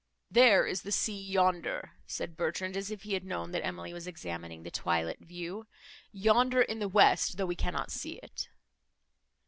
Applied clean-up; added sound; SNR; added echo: none; none; none; none.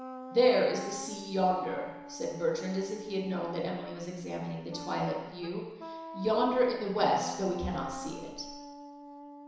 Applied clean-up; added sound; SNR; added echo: none; Wind instrument, woodwind instrument; 13 dB; reverberation time 1.0 s.